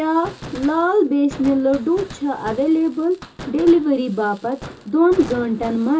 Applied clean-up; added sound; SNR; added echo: none; Fireworks; 18 dB; reverberation time 0.2 s.